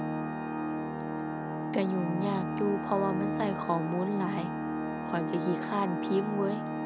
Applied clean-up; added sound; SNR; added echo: none; Organ; 1 dB; none.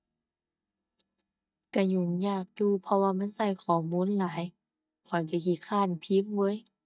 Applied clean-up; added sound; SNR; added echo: neural mask model DeepFilterNet 3.